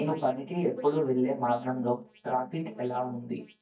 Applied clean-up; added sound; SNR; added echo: neural mask model DeepFilterNet 3.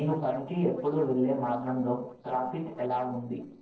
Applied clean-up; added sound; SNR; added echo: neural separator model SepFormer DNS4.